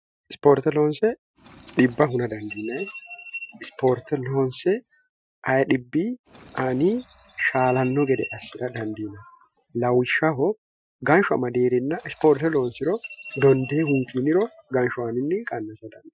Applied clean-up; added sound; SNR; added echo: classical method Wiener filter.